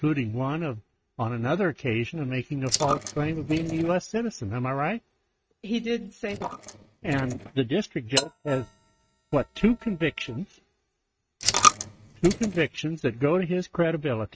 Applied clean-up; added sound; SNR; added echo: neural mask model RNNoise.